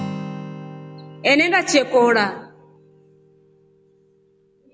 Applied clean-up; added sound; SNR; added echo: none; Acoustic guitar; 14 dB; none.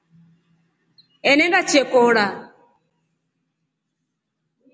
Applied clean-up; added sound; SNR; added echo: none; none; none; none.